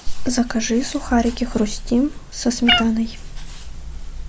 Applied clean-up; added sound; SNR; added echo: none; Meow; 1 dB; none.